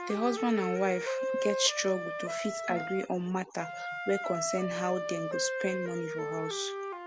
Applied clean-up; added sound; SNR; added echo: none; Wind instrument, woodwind instrument; 3 dB; none.